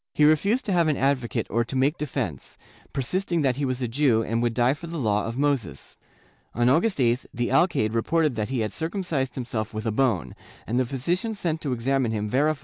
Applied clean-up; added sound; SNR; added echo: none; none; none; none.